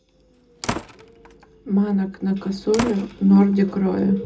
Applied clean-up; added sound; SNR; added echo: none; Slam; 14 dB; reverberation time 0.2 s.